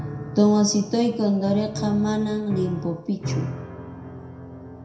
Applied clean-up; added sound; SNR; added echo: none; Piano; 9 dB; reverberation time 0.6 s.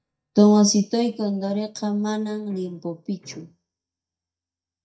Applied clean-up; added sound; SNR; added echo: neural mask model DeepFilterNet 3.